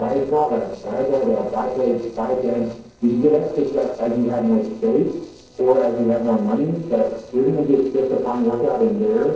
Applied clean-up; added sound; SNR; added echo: neural separator model SepFormer DNS4.